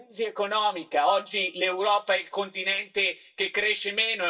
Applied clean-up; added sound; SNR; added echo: neural mask model DeepFilterNet 3.